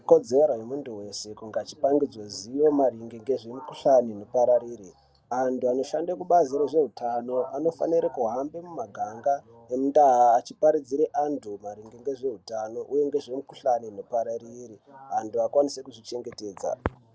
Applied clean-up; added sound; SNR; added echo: none; none; none; none.